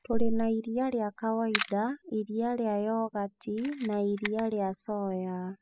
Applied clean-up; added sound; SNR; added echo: classical method spectral subtraction.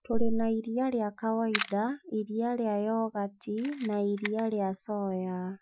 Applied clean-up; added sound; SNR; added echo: classical method Wiener filter.